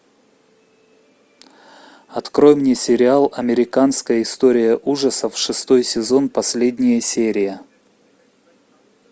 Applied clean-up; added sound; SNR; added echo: none; none; none; none.